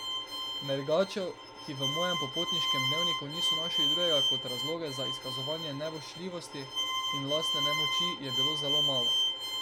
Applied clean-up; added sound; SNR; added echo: none; Bowed string instrument; -5 dB; none.